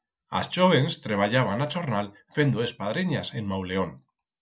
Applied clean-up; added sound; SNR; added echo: none; none; none; none.